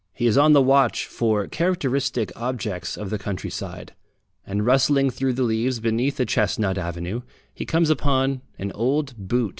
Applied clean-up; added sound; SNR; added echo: none; none; none; none.